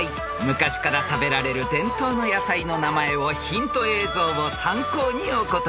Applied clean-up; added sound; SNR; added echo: none; none; none; none.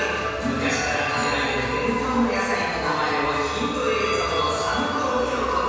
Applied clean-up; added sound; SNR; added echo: none; none; none; reverberation time 1.9 s.